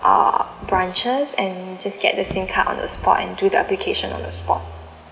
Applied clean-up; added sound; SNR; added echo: none; Motor vehicle (road); 17 dB; none.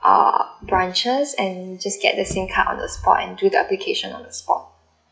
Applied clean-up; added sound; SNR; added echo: classical method log-MMSE.